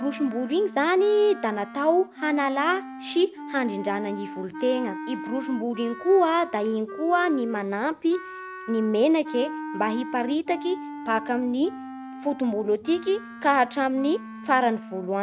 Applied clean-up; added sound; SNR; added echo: none; Wind instrument, woodwind instrument; 13 dB; none.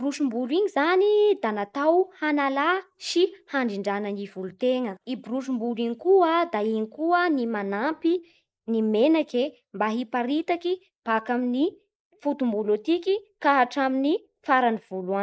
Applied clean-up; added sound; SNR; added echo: neural mask model Resemble Enhance denoiser.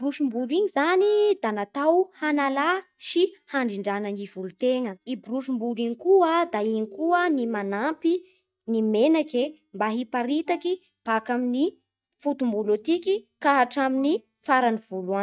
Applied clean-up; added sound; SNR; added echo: neural mask model DeepFilterNet 3.